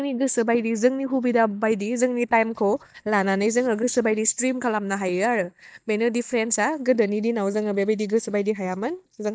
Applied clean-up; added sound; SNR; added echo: neural mask model DeepFilterNet 3.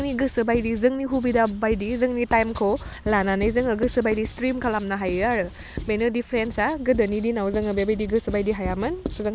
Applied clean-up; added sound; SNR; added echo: none; Writing; 12 dB; none.